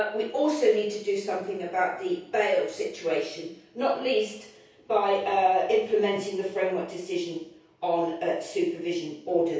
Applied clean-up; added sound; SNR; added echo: none; none; none; reverberation time 0.6 s.